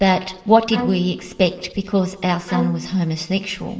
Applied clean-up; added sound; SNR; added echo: none; Bowed string instrument; 10 dB; reverberation time 2.6 s.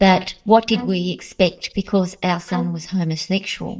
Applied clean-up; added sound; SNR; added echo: neural mask model DeepFilterNet 3.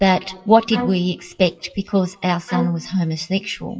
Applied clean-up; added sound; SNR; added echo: classical method WPE with log-MMSE.